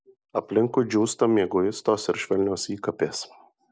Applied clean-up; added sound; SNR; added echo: none; none; none; none.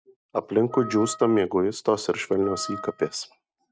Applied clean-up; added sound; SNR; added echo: neural mask model RNNoise.